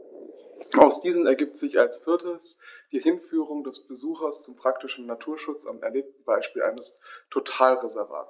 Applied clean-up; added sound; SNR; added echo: neural mask model Resemble Enhance denoiser.